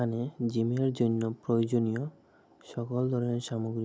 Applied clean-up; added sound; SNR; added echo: none; none; none; none.